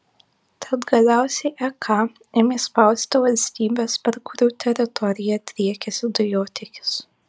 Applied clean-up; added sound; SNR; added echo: none; none; none; none.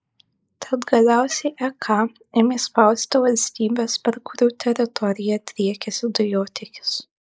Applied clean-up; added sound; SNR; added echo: neural mask model Resemble Enhance denoiser.